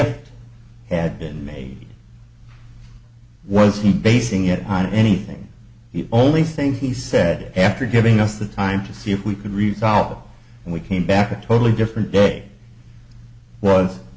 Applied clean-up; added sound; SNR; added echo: none; none; none; none.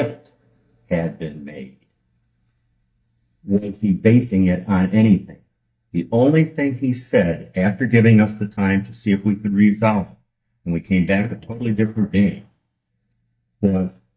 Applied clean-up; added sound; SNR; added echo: neural mask model DeepFilterNet 3.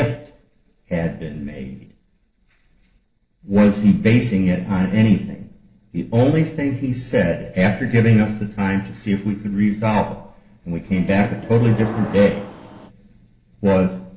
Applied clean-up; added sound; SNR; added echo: neural separator model SepFormer DNS4.